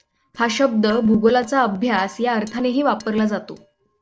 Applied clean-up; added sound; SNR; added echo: neural separator model SepFormer DNS4.